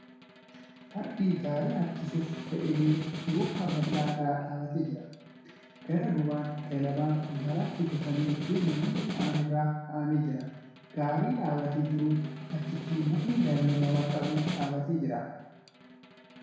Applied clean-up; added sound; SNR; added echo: none; Snare drum; 9 dB; reverberation time 1.1 s.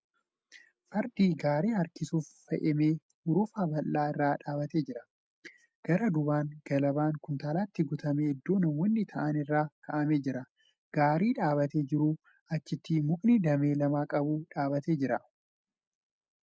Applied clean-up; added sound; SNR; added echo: none; none; none; none.